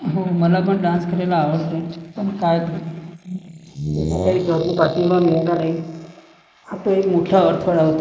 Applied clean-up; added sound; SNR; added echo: neural mask model Resemble Enhance denoiser.